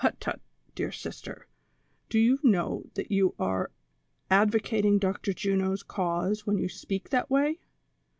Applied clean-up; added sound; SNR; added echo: none; none; none; none.